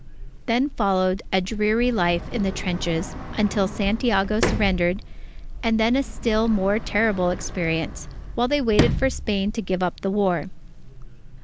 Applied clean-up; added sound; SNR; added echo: none; Sliding door; 7 dB; none.